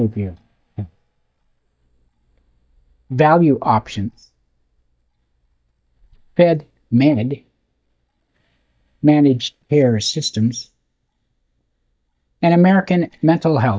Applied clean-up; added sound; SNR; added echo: neural mask model DeepFilterNet 3.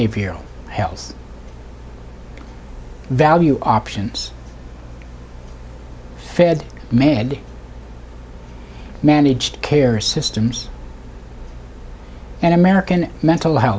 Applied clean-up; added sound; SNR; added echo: none; none; none; none.